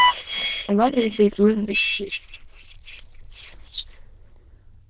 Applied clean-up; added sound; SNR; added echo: neural diffusion model UNIVERSE++.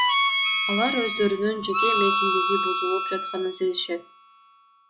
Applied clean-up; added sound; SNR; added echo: classical method log-MMSE.